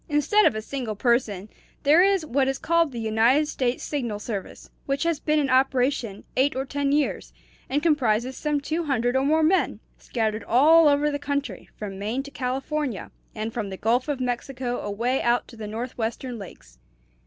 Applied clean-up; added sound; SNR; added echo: none; none; none; none.